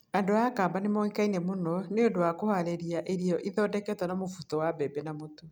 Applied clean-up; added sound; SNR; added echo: none; none; none; none.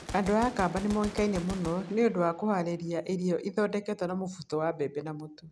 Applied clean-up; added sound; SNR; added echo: none; Gunshot, gunfire; 15 dB; none.